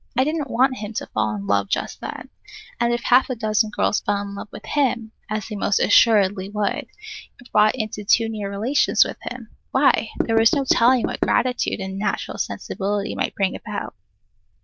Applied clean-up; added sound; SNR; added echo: neural diffusion model UNIVERSE++.